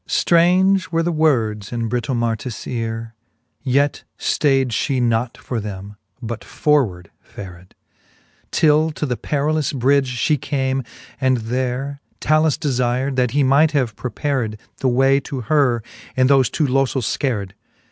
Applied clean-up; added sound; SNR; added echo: none; none; none; none.